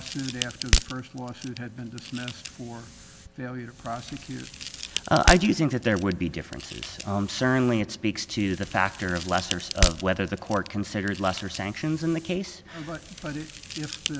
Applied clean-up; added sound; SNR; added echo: none; Crack; 4 dB; none.